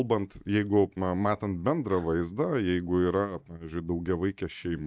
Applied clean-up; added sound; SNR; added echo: neural mask model DeepFilterNet 3.